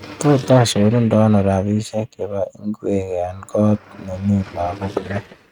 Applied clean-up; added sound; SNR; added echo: neural mask model RNNoise.